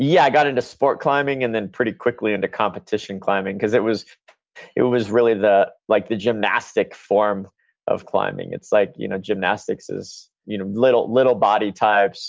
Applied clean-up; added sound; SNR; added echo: none; none; none; none.